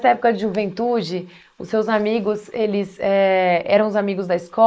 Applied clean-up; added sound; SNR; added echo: neural mask model Resemble Enhance denoiser.